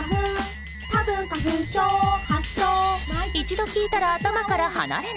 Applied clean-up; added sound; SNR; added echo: none; Zipper (clothing) + Alarm; 11 dB; none.